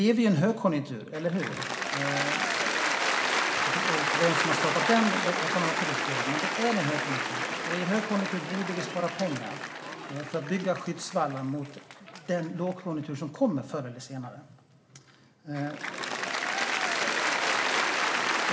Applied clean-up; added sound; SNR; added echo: none; Applause / Cheering; 0 dB; reverberation time 0.7 s.